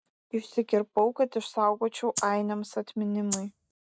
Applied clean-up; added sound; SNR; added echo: none; Rattle (instrument); 8 dB; none.